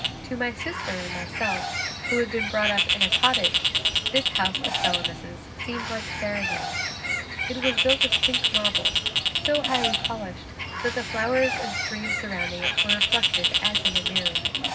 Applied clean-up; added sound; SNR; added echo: none; Bird; -4 dB; reverberation time 0.4 s.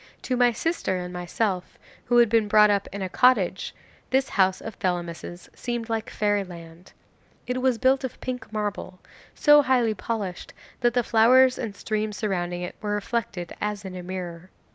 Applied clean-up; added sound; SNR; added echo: none; none; none; none.